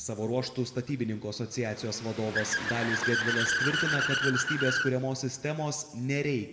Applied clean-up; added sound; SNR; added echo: none; Accelerating, revving, vroom / Car; 2 dB; reverberation time 1.2 s.